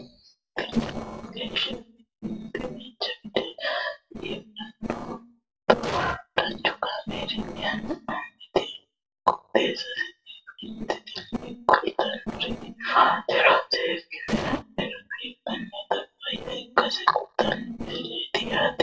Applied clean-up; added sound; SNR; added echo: neural separator model SepFormer DNS4.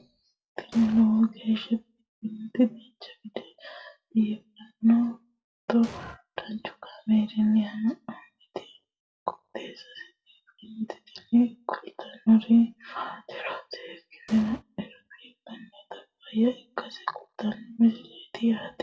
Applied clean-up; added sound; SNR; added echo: none; Explosion; 13 dB; reverberation time 0.1 s.